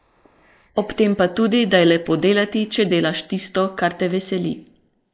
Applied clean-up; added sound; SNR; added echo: neural mask model Resemble Enhance denoiser.